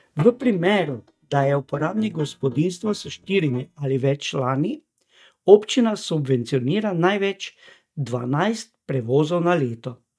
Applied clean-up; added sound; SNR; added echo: neural mask model DeepFilterNet 3.